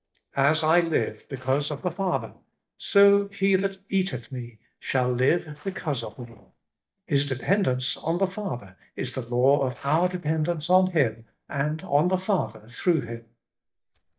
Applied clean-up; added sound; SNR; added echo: neural mask model DeepFilterNet 3.